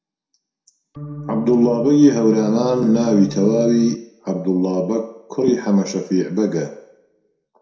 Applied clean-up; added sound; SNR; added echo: none; Organ; 11 dB; reverberation time 0.6 s.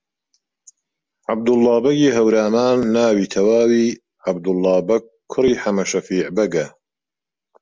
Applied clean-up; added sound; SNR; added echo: none; none; none; none.